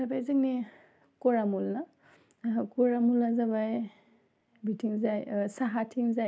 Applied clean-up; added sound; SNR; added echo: none; none; none; none.